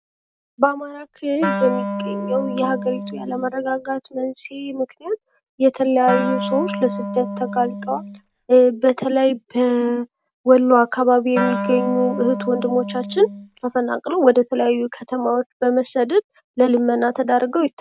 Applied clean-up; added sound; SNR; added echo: none; Wind instrument, woodwind instrument; 7 dB; none.